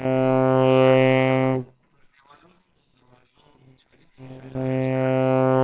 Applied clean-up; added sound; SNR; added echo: neural separator model SepFormer WHAMR!.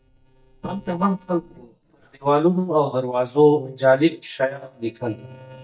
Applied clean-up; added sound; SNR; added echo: neural mask model DeepFilterNet 3.